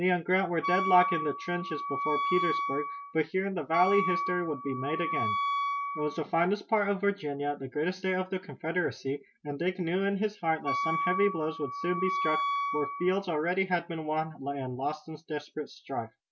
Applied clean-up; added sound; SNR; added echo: none; Wind instrument, woodwind instrument; 2 dB; none.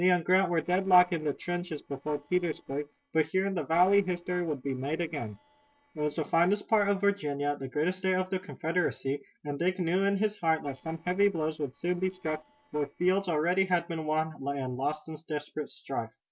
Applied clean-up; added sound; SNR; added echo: neural separator model SepFormer DNS4.